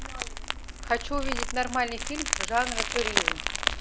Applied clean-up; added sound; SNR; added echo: none; Crumpling, crinkling; -2 dB; none.